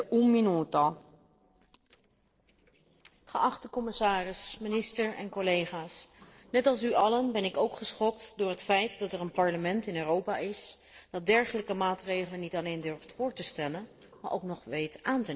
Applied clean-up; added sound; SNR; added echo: neural separator model SepFormer DNS4.